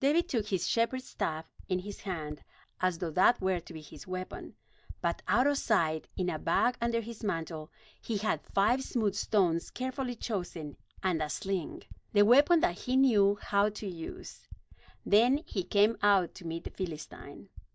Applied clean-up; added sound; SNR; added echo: neural mask model DeepFilterNet 3.